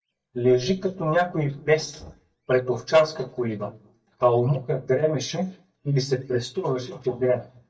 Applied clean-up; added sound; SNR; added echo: neural mask model DeepFilterNet 3.